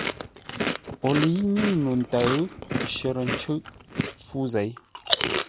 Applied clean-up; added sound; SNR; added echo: none; Chewing, mastication; 4 dB; none.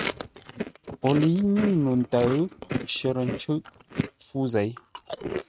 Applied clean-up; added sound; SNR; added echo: neural mask model RNNoise.